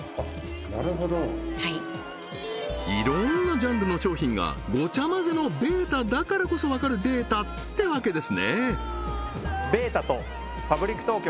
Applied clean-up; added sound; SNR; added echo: none; Musical instrument; 16 dB; none.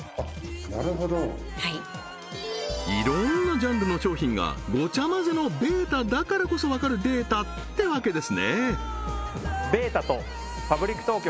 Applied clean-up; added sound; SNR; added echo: none; none; none; none.